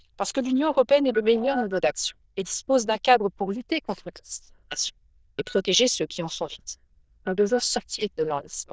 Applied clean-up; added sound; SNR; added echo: neural diffusion model UNIVERSE++.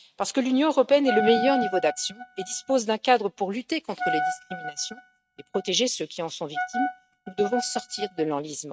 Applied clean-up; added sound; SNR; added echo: neural mask model RNNoise.